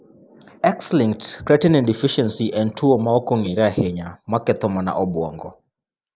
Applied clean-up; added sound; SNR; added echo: neural mask model Resemble Enhance denoiser.